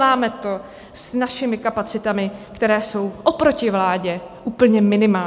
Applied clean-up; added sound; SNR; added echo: none; none; none; none.